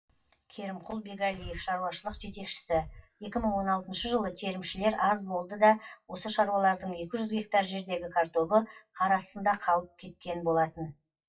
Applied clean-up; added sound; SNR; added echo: classical method WPE with log-MMSE.